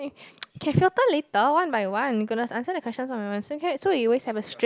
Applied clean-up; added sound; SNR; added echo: none; none; none; none.